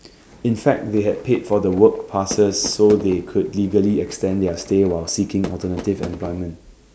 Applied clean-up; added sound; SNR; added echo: none; Fireworks; 16 dB; none.